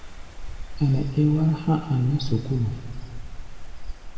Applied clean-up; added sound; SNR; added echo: none; Wind; 8 dB; reverberation time 1.9 s.